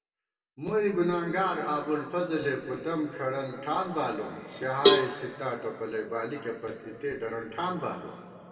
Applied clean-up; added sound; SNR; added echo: none; Cowbell; -2 dB; reverberation time 2.3 s.